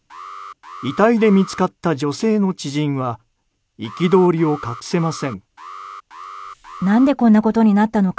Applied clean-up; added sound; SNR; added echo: none; Alarm; 18 dB; none.